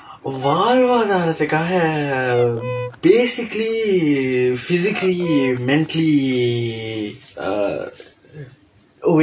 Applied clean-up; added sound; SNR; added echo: none; Fowl; 14 dB; none.